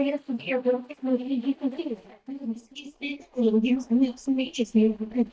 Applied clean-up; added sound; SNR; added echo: neural mask model DeepFilterNet 3.